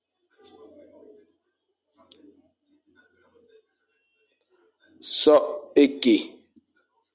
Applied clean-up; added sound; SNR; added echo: none; none; none; none.